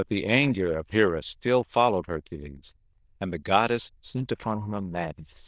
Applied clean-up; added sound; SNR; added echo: neural diffusion model UNIVERSE++.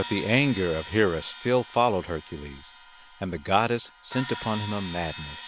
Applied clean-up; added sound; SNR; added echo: none; Crash cymbal; 14 dB; none.